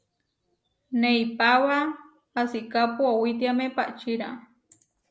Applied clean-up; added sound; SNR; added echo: none; none; none; none.